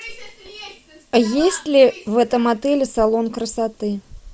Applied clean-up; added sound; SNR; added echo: none; none; none; none.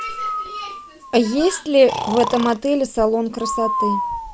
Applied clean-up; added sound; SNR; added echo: none; Breathing; 7 dB; none.